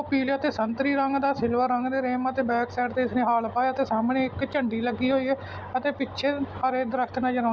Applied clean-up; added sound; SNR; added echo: none; none; none; none.